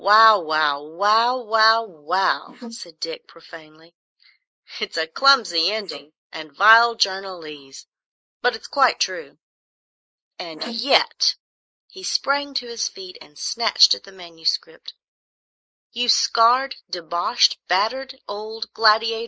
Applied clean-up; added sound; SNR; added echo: neural mask model Resemble Enhance denoiser.